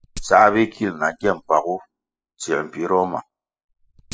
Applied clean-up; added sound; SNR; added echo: classical method spectral subtraction.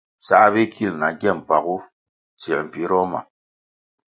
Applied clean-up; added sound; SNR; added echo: none; none; none; none.